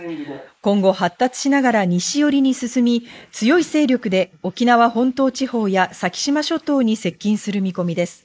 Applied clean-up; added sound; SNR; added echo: neural mask model Resemble Enhance denoiser.